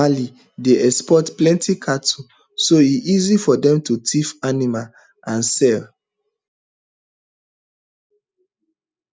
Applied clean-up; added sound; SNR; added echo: none; none; none; none.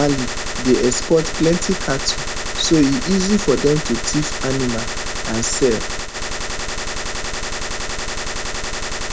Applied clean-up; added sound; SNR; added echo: none; Gunshot, gunfire; 2 dB; none.